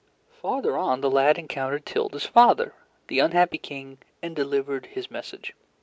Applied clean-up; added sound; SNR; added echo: none; none; none; none.